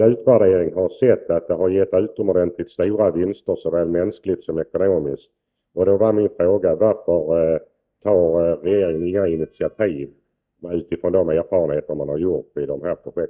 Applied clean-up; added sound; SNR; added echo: neural mask model DeepFilterNet 3.